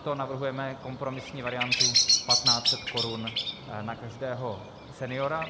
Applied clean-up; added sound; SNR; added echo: none; Bird vocalization, bird call, bird song; -4 dB; none.